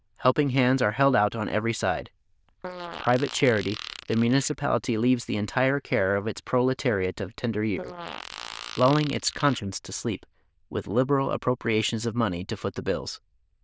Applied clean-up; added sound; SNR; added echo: neural diffusion model UNIVERSE++.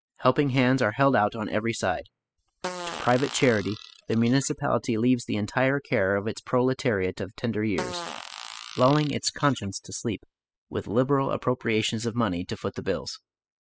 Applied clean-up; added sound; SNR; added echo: classical method spectral subtraction.